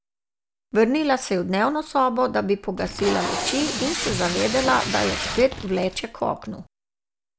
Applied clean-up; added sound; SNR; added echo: none; Packing tape, duct tape; 4 dB; none.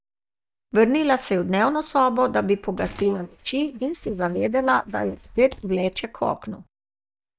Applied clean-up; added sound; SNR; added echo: neural mask model DeepFilterNet 3.